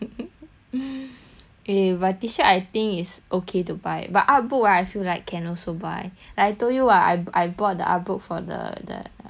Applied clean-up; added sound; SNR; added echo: none; none; none; none.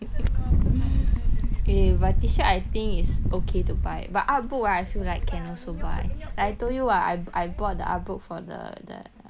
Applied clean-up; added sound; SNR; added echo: none; Wind; -5 dB; none.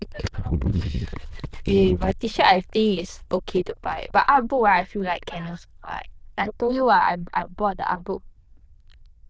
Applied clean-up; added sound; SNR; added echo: neural diffusion model UNIVERSE++.